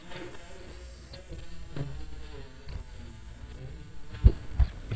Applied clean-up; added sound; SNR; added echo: neural mask model DeepFilterNet 3.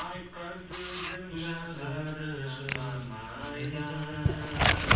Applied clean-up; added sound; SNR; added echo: none; Writing; -4 dB; reverberation time 0.3 s.